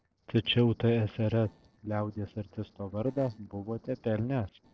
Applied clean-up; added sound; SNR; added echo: neural separator model SepFormer DNS4.